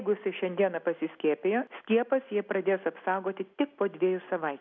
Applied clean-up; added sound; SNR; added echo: none; none; none; none.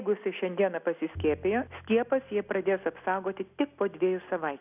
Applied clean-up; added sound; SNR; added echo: none; Bowed string instrument; 20 dB; none.